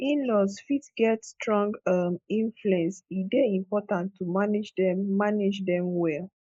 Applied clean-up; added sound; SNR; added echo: neural mask model Resemble Enhance denoiser.